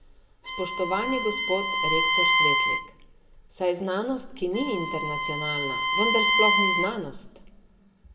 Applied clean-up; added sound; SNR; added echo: none; Bowed string instrument; -4 dB; reverberation time 1.0 s.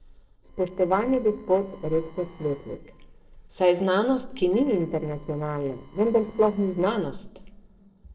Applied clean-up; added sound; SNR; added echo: neural separator model SepFormer DNS4.